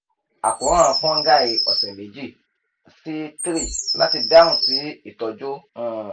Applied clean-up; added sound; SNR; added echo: none; Bird vocalization, bird call, bird song; 4 dB; none.